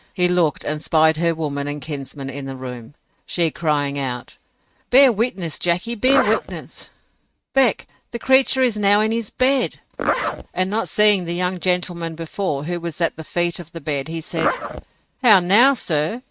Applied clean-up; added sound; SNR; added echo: neural mask model RNNoise.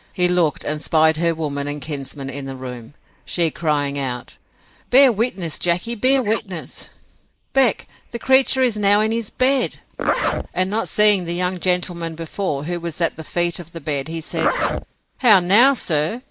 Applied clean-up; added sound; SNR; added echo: neural mask model Resemble Enhance denoiser.